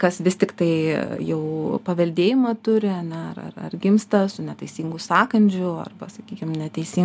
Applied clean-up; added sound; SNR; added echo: none; none; none; none.